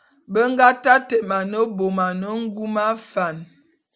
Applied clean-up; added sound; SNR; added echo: none; none; none; none.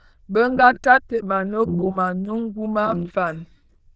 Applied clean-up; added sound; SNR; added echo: neural diffusion model UNIVERSE++.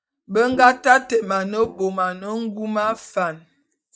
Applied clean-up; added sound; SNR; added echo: neural mask model DeepFilterNet 3.